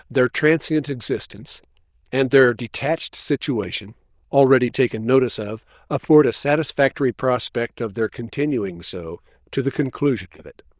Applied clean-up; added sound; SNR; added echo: neural diffusion model UNIVERSE++.